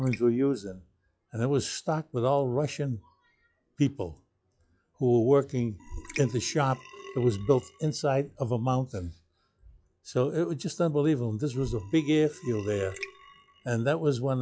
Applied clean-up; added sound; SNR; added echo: classical method log-MMSE.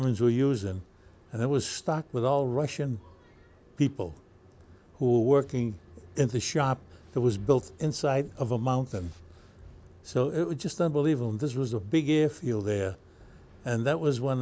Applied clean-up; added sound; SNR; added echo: none; none; none; none.